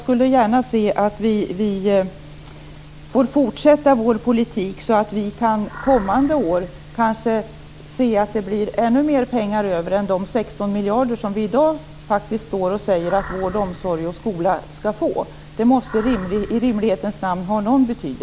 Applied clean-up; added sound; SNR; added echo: none; Animal; 16 dB; none.